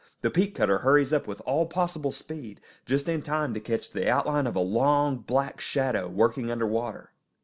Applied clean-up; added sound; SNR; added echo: none; none; none; none.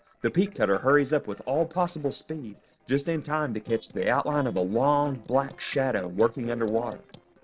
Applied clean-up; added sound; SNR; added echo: neural separator model SepFormer DNS4.